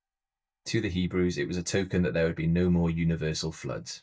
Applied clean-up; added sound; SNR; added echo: neural mask model DeepFilterNet 3.